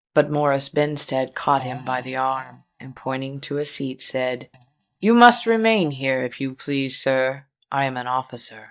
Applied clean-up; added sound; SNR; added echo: neural mask model DeepFilterNet 3.